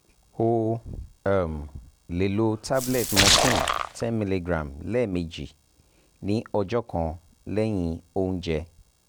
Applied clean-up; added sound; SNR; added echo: none; Splash, splatter; -4 dB; none.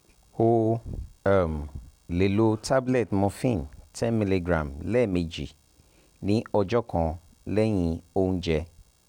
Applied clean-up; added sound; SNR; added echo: none; none; none; none.